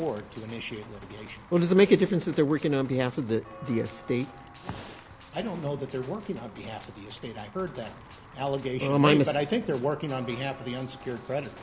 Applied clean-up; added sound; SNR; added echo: none; Gunshot, gunfire + Walk, footsteps / Bell; 19 dB; none.